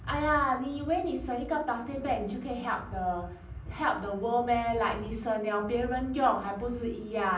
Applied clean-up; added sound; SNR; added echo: none; none; none; reverberation time 0.6 s.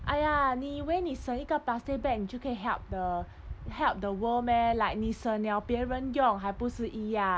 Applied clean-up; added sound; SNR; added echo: none; none; none; none.